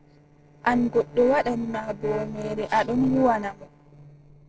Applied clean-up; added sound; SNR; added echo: neural separator model SepFormer DNS4.